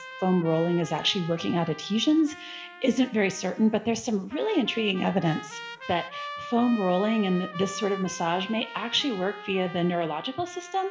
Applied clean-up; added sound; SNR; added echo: none; Trumpet; 15 dB; reverberation time 0.6 s.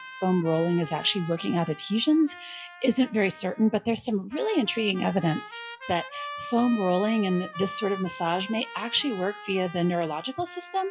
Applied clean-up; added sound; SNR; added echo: classical method WPE with log-MMSE.